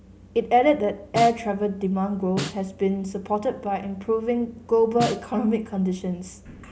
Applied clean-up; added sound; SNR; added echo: none; Snare drum; 12 dB; none.